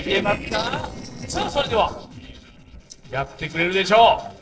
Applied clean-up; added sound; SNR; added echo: neural separator model SepFormer DNS4.